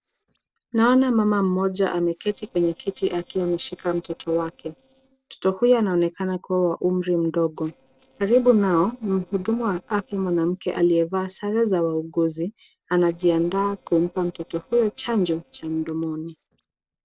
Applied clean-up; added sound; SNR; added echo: neural separator model SepFormer DNS4.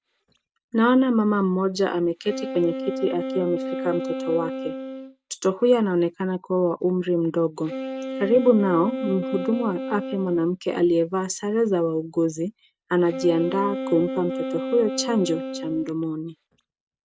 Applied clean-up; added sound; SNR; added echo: neural mask model RNNoise.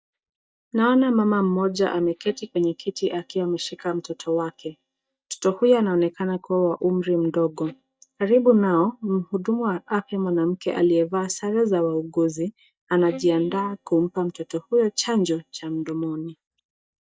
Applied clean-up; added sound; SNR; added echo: neural mask model DeepFilterNet 3.